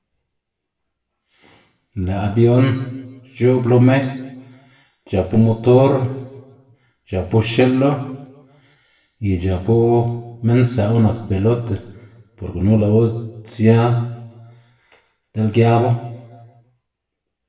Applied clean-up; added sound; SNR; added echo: none; none; none; reverberation time 0.8 s.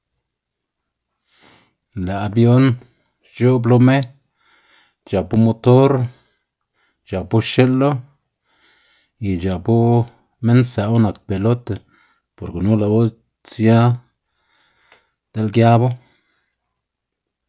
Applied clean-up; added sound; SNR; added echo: none; none; none; none.